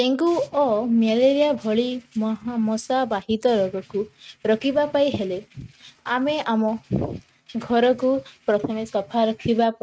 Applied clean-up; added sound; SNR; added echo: neural mask model RNNoise.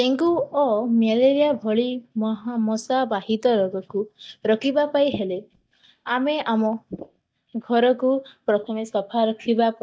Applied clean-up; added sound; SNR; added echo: neural mask model DeepFilterNet 3.